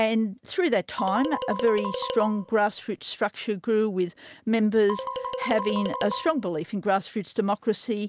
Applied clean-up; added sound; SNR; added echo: none; Marimba, xylophone; 7 dB; none.